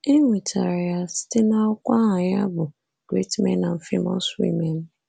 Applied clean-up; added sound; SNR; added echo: none; none; none; none.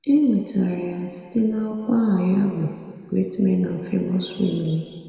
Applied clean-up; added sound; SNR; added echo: none; none; none; reverberation time 2.3 s.